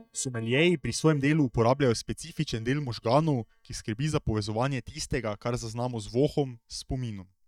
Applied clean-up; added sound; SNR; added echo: neural mask model DeepFilterNet 3.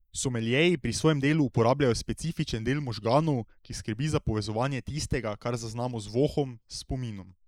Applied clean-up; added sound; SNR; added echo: neural mask model Resemble Enhance denoiser.